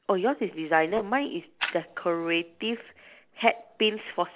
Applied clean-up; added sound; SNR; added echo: neural separator model SepFormer DNS4.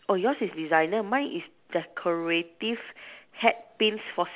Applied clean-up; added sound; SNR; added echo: none; none; none; none.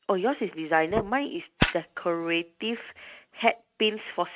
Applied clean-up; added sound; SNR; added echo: neural mask model RNNoise.